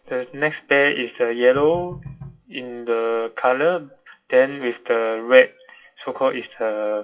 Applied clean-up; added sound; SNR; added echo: classical method WPE with log-MMSE.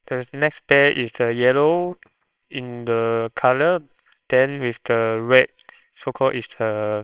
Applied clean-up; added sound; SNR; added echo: neural separator model SepFormer WHAMR!.